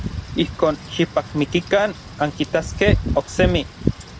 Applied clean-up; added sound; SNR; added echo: none; Wind / Rain; 4 dB; none.